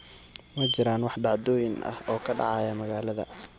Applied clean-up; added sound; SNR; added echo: none; Zipper (clothing); 18 dB; none.